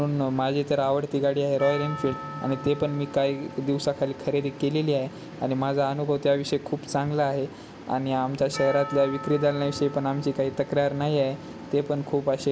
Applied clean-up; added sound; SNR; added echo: none; Percussion; 17 dB; none.